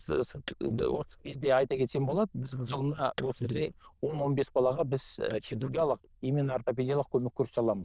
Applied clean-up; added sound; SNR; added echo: neural diffusion model UNIVERSE++.